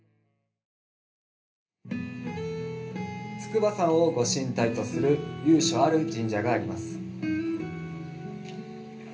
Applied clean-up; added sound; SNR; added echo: none; none; none; reverberation time 0.3 s.